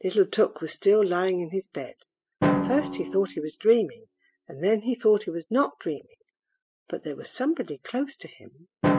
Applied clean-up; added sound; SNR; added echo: classical method spectral subtraction.